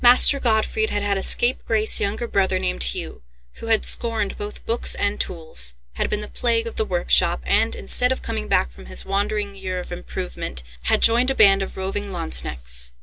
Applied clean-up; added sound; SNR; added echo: none; none; none; none.